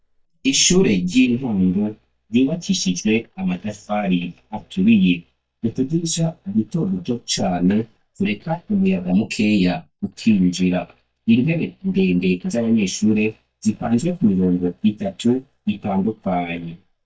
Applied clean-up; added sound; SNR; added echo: neural mask model DeepFilterNet 3.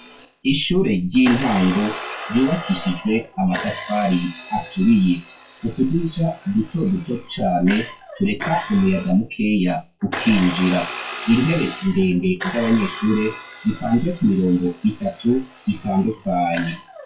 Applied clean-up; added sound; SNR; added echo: classical method WPE with log-MMSE.